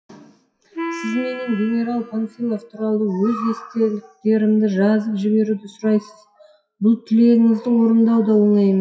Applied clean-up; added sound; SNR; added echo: classical method WPE with log-MMSE.